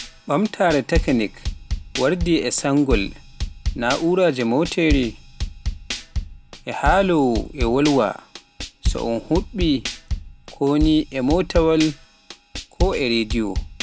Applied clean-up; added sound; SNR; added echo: none; Drum / Drum kit; 6 dB; none.